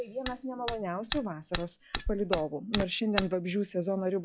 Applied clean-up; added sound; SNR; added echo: classical method log-MMSE.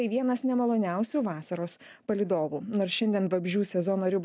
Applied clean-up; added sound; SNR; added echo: none; none; none; none.